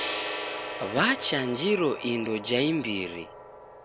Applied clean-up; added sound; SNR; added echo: none; Gong; 8 dB; none.